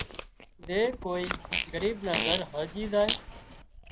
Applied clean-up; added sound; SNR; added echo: none; Chewing, mastication + Fart; 4 dB; none.